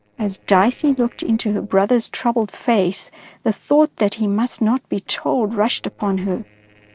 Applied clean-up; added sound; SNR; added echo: neural separator model SepFormer DNS4.